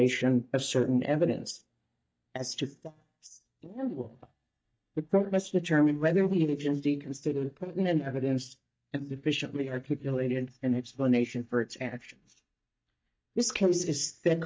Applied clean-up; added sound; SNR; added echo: neural mask model DeepFilterNet 3.